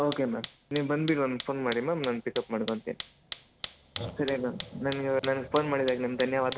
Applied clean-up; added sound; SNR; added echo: none; Fire; 1 dB; none.